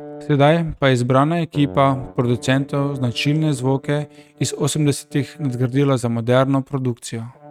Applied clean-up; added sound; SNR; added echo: neural mask model RNNoise.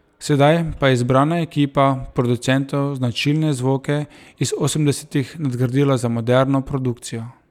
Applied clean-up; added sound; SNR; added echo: none; none; none; none.